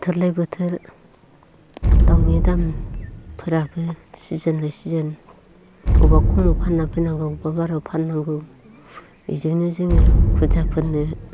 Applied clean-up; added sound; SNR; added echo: none; Explosion; -3 dB; none.